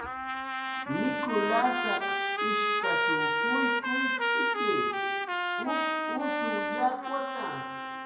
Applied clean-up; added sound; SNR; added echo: none; Trumpet; -4 dB; reverberation time 1.2 s.